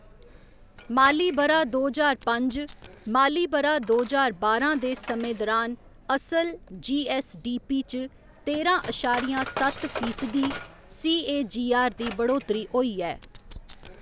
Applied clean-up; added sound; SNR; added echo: none; Coin (dropping); 13 dB; none.